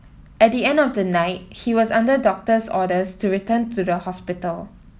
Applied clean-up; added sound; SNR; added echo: none; none; none; none.